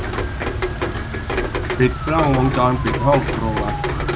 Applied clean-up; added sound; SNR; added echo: none; Rain; 0 dB; none.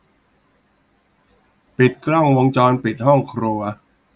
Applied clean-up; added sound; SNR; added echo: none; none; none; none.